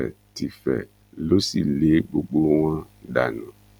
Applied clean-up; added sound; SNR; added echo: none; none; none; none.